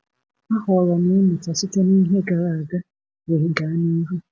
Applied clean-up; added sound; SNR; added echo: none; none; none; none.